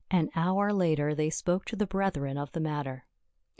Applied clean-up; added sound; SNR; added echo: none; none; none; none.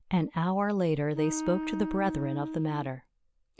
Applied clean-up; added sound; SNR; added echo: none; Wind instrument, woodwind instrument; 6 dB; none.